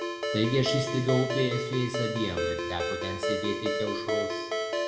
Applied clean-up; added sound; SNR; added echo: none; Ringtone; 1 dB; reverberation time 1.8 s.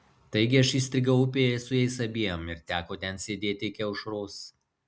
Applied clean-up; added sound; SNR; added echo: none; none; none; none.